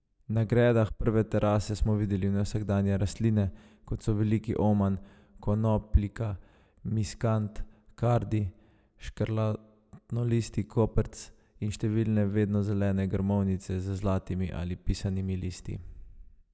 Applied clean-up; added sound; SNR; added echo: none; none; none; none.